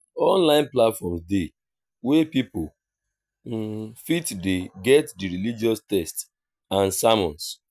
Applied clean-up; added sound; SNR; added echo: none; none; none; none.